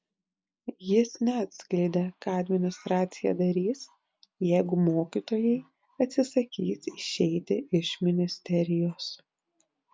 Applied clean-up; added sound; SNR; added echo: none; none; none; none.